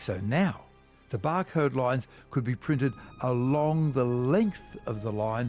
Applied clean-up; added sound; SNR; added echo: none; none; none; none.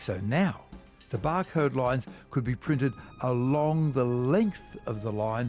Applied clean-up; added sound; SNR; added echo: none; Drum kit; 19 dB; none.